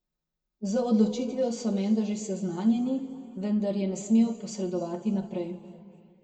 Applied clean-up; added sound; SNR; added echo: none; none; none; reverberation time 2.2 s.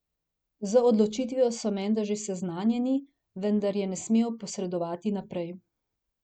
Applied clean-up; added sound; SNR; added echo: none; none; none; none.